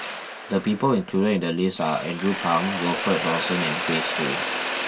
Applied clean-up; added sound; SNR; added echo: none; Mechanisms; 3 dB; reverberation time 0.1 s.